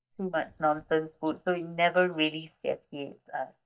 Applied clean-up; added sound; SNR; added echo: neural mask model DeepFilterNet 3.